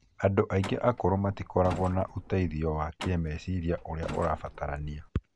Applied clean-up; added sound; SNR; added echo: none; Truck; 14 dB; none.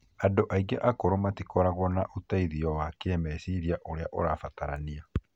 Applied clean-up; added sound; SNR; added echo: none; none; none; none.